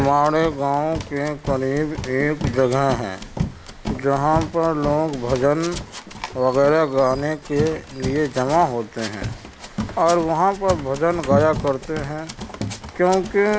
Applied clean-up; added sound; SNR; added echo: none; Run; 10 dB; none.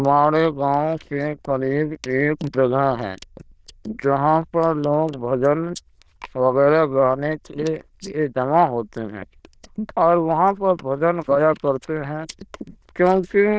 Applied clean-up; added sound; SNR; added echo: neural diffusion model UNIVERSE++.